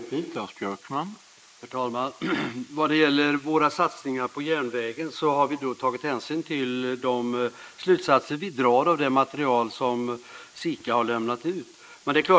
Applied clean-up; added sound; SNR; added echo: neural mask model Resemble Enhance denoiser.